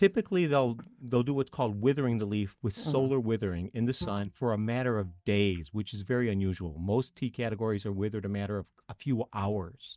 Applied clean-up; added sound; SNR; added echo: neural mask model DeepFilterNet 3.